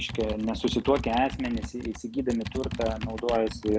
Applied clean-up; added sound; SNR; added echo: none; Computer keyboard; 8 dB; none.